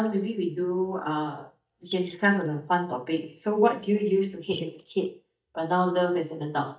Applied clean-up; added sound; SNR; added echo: neural mask model DeepFilterNet 3.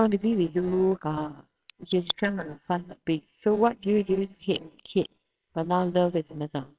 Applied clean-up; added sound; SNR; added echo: neural separator model SepFormer WHAMR!.